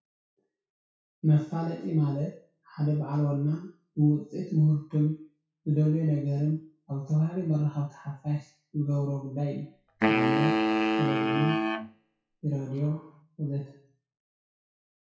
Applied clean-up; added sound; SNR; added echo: classical method WPE with log-MMSE.